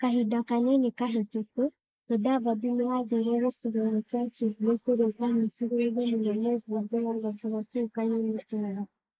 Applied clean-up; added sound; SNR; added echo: neural mask model Resemble Enhance denoiser.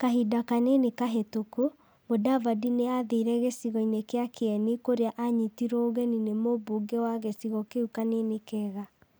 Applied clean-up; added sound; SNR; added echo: none; none; none; none.